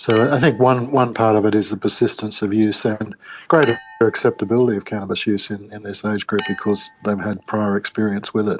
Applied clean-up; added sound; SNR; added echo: none; Chink, clink; 19 dB; none.